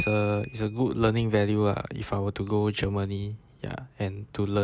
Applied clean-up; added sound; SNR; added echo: none; Piano; 18 dB; none.